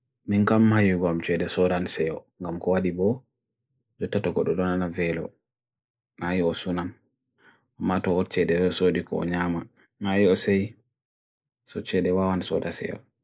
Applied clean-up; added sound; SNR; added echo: neural mask model Resemble Enhance denoiser.